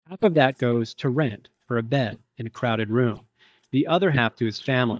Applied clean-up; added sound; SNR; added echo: neural mask model DeepFilterNet 3.